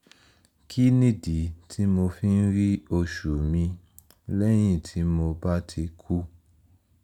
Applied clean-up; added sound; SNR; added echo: none; none; none; none.